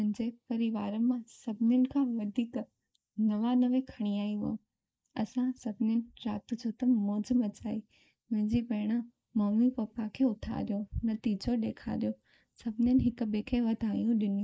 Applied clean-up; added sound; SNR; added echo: neural mask model Resemble Enhance denoiser.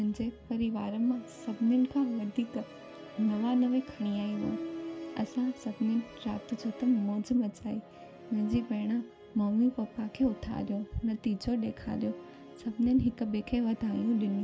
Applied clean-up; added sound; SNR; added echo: none; Musical instrument; 15 dB; none.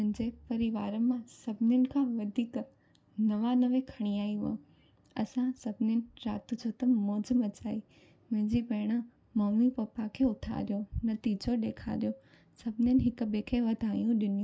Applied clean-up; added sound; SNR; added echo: none; none; none; none.